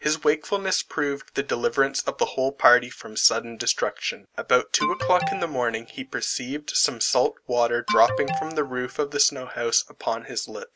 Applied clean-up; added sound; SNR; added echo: none; Alarm; 6 dB; none.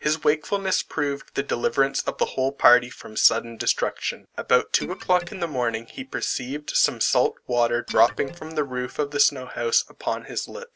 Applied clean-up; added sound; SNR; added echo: neural separator model SepFormer DNS4.